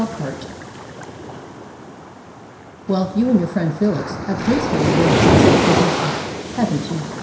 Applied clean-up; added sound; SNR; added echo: none; Waves, surf; -2 dB; reverberation time 0.7 s.